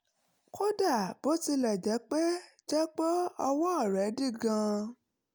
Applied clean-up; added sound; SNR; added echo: none; none; none; none.